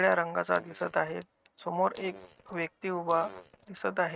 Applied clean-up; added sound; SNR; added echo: neural mask model RNNoise.